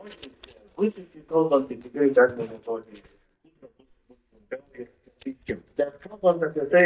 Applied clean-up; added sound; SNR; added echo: neural mask model DeepFilterNet 3.